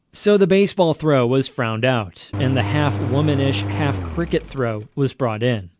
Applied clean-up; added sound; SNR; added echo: none; Engine; 6 dB; none.